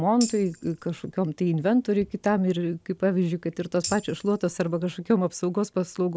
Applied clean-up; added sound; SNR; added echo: none; Tambourine; 14 dB; none.